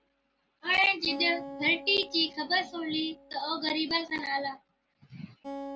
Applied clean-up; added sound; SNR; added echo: none; Acoustic guitar; 15 dB; none.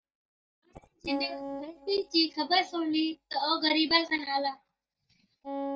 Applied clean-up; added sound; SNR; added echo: neural mask model DeepFilterNet 3.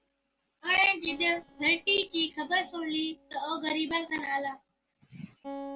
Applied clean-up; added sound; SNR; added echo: neural separator model SepFormer DNS4.